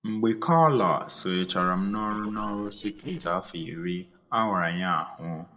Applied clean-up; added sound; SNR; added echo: neural separator model SepFormer DNS4.